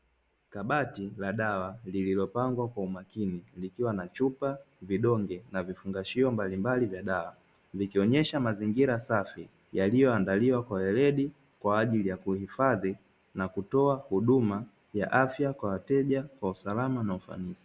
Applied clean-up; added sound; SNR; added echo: none; none; none; none.